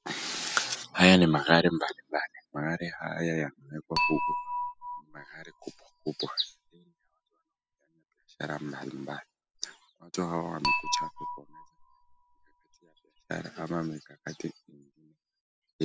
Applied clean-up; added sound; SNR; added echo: classical method spectral subtraction.